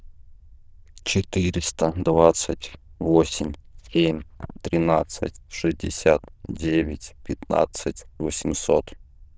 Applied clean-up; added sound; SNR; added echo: neural diffusion model UNIVERSE++.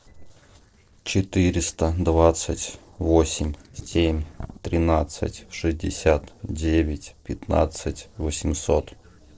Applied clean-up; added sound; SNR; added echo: neural separator model SepFormer DNS4.